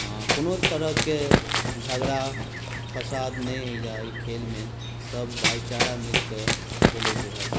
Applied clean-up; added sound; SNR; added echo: none; Run; -5 dB; none.